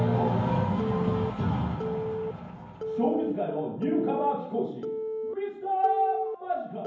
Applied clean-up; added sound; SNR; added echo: none; Telephone; 6 dB; reverberation time 0.9 s.